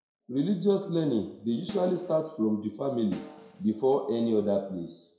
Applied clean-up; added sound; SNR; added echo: none; Snare drum; 16 dB; reverberation time 0.5 s.